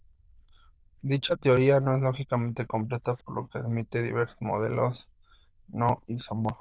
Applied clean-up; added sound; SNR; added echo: neural diffusion model UNIVERSE++.